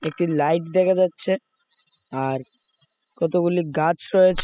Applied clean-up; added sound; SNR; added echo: classical method spectral subtraction.